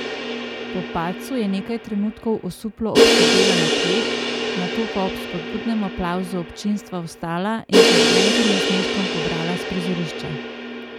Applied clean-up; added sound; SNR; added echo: none; Crash cymbal; -4 dB; none.